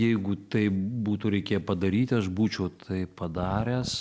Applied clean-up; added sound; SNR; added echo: none; none; none; none.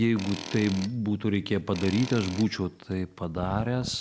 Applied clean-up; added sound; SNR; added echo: none; Tools; 14 dB; none.